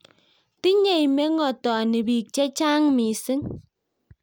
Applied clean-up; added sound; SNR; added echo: none; none; none; none.